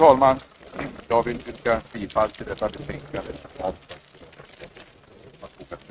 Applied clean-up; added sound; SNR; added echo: neural mask model RNNoise.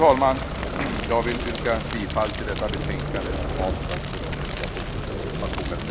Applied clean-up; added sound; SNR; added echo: none; Fire; 2 dB; none.